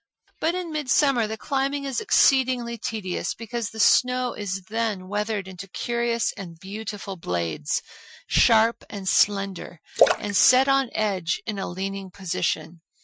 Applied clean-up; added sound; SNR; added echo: classical method Wiener filter.